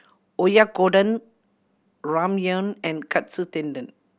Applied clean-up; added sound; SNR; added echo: none; none; none; none.